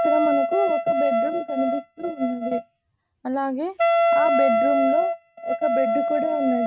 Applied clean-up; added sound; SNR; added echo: neural mask model RNNoise.